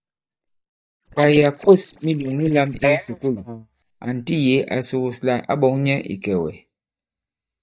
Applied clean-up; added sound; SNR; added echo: neural mask model DeepFilterNet 3.